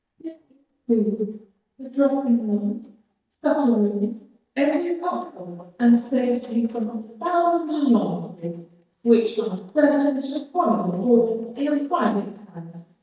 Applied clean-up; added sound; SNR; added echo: neural mask model DeepFilterNet 3.